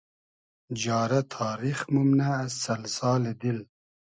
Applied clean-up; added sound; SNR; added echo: none; none; none; none.